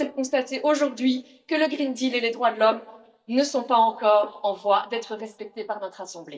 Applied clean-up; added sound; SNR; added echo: neural mask model DeepFilterNet 3.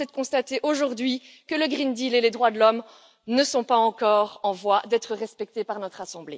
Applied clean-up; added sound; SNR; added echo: none; none; none; none.